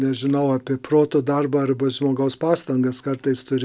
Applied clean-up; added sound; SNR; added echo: none; none; none; none.